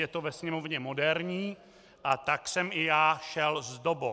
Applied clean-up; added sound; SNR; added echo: none; none; none; none.